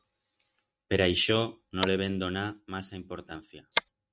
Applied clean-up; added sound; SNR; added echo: neural mask model RNNoise.